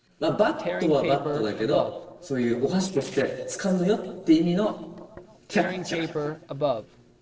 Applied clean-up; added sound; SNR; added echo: neural separator model SepFormer DNS4.